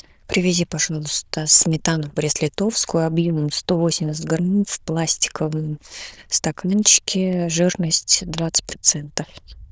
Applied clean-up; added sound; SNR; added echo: neural diffusion model UNIVERSE++.